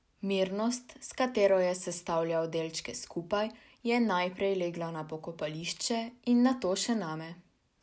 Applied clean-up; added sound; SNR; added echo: none; none; none; none.